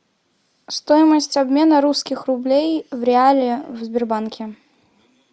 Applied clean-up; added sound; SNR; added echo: none; none; none; none.